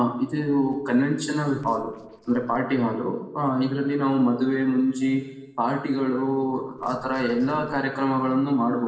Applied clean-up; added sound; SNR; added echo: neural separator model SepFormer DNS4.